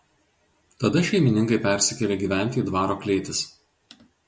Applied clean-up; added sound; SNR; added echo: none; none; none; none.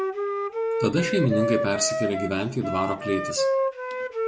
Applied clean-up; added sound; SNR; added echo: none; Wind instrument, woodwind instrument; 0 dB; none.